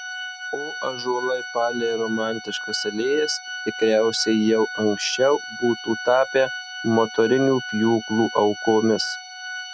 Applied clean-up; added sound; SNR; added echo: none; Organ; 10 dB; none.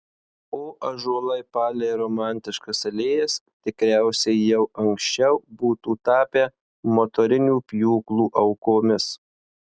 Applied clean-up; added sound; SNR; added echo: none; none; none; none.